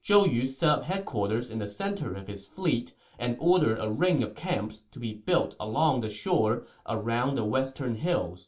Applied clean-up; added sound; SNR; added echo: none; none; none; reverberation time 0.2 s.